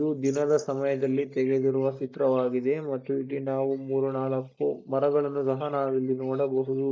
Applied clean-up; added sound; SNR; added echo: neural mask model DeepFilterNet 3.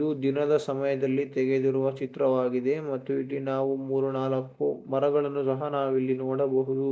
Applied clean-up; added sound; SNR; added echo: none; none; none; none.